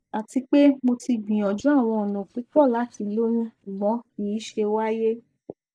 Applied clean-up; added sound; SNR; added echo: neural mask model DeepFilterNet 3.